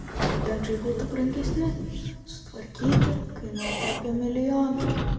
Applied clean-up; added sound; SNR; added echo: none; Squeak / Sliding door; -1 dB; reverberation time 1.9 s.